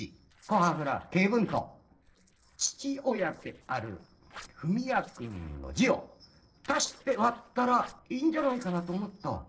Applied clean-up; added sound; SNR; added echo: neural separator model SepFormer DNS4.